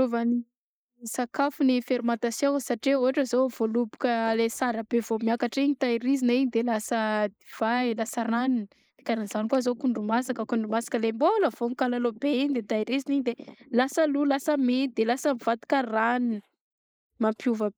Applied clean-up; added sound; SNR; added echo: neural mask model Resemble Enhance denoiser.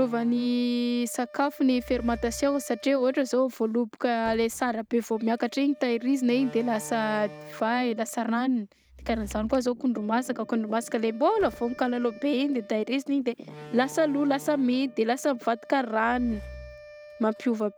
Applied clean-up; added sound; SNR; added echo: none; Wind instrument, woodwind instrument + Slam; 19 dB; none.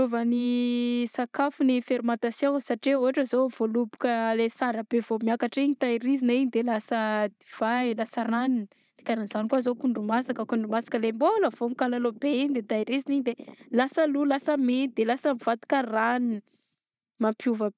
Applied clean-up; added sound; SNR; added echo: none; none; none; none.